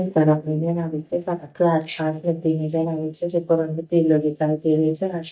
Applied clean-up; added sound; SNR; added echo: neural mask model DeepFilterNet 3.